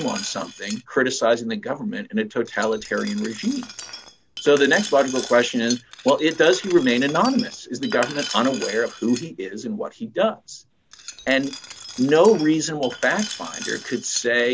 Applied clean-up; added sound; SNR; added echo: none; Glass; 14 dB; none.